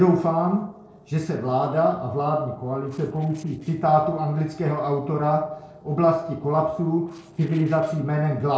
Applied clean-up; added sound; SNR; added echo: neural separator model SepFormer DNS4.